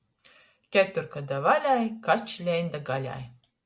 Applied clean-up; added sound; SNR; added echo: none; none; none; none.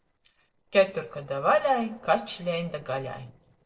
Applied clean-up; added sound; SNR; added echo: neural separator model SepFormer DNS4.